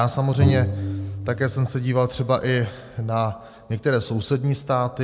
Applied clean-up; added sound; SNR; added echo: none; Bowed string instrument; 6 dB; none.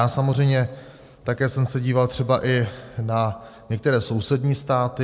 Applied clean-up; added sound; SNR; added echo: none; none; none; none.